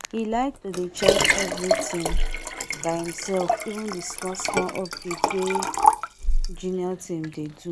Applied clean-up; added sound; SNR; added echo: none; Liquid; -4 dB; none.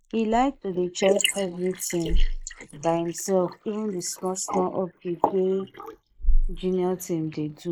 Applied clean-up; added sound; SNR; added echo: neural mask model Resemble Enhance denoiser.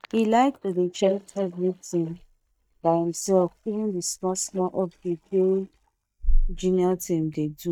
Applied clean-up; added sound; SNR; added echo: neural mask model DeepFilterNet 3.